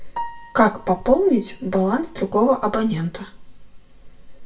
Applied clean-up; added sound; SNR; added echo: none; Piano; 19 dB; reverberation time 0.2 s.